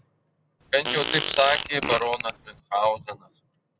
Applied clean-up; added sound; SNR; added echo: none; Fart; 4 dB; none.